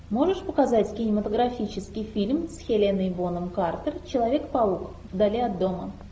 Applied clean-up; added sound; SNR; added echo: none; none; none; none.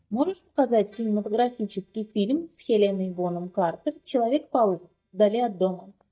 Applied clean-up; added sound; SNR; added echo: neural mask model DeepFilterNet 3.